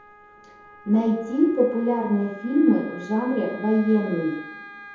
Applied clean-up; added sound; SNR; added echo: none; Wind instrument, woodwind instrument; 19 dB; reverberation time 0.7 s.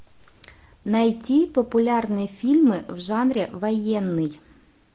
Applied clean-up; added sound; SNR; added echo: none; none; none; none.